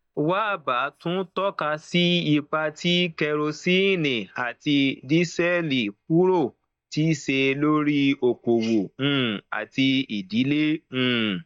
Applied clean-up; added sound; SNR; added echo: neural mask model DeepFilterNet 3.